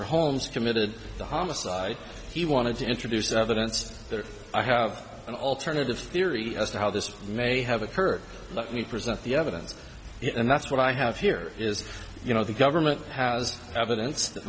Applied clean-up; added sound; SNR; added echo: none; none; none; none.